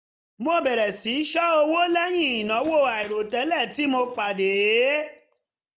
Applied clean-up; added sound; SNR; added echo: neural mask model DeepFilterNet 3.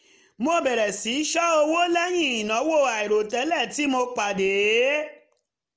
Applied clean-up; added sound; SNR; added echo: none; none; none; none.